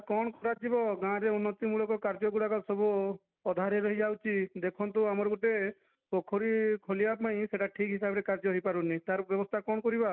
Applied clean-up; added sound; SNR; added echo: none; none; none; none.